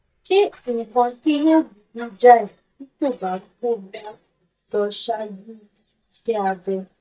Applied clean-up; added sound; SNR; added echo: neural mask model DeepFilterNet 3.